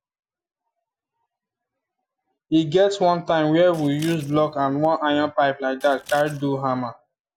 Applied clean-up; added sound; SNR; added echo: none; Scissors; 20 dB; none.